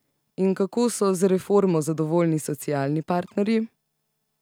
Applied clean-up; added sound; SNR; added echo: none; none; none; none.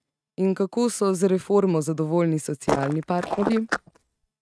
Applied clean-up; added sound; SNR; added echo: neural mask model RNNoise.